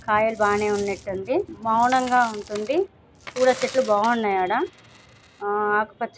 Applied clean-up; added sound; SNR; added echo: none; Coin (dropping); 19 dB; none.